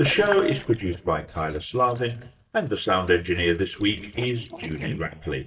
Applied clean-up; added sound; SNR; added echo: neural mask model DeepFilterNet 3.